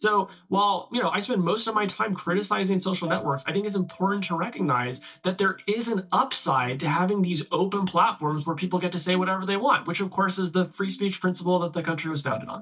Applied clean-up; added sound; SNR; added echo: neural mask model DeepFilterNet 3.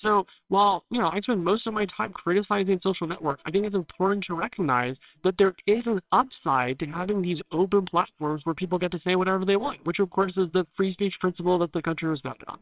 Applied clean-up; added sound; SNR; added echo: neural separator model SepFormer WHAMR!.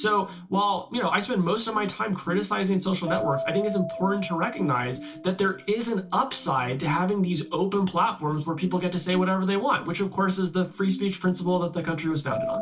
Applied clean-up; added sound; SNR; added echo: none; Keyboard (musical); 13 dB; reverberation time 0.2 s.